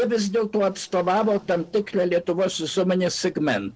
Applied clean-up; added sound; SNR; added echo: neural separator model SepFormer DNS4.